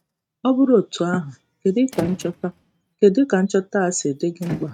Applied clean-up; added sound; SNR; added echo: neural mask model RNNoise.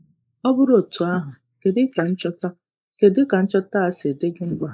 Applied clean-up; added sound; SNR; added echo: neural mask model Resemble Enhance denoiser.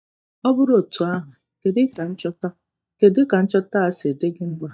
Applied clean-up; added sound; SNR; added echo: neural mask model DeepFilterNet 3.